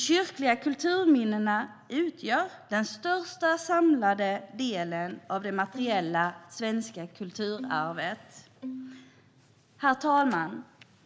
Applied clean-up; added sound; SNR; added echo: none; Bowed string instrument; 14 dB; none.